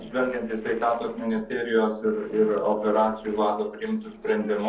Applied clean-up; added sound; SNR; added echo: neural separator model SepFormer DNS4.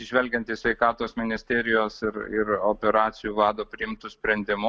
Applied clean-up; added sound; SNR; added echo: none; none; none; none.